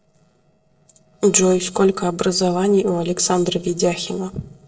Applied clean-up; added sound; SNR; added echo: neural separator model SepFormer DNS4.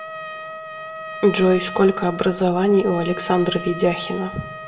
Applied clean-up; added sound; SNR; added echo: none; Trumpet; 13 dB; reverberation time 0.5 s.